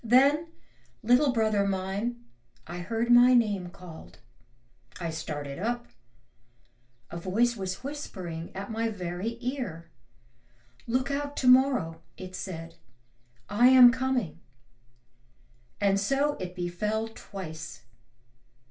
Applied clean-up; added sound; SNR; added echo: none; none; none; reverberation time 0.2 s.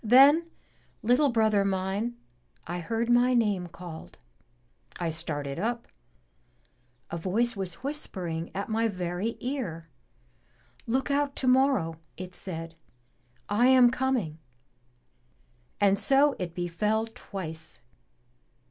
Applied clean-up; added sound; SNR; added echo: none; none; none; none.